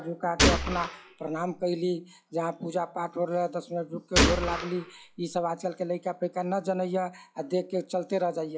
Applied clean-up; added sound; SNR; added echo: classical method log-MMSE.